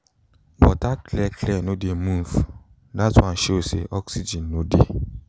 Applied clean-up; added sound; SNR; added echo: none; none; none; none.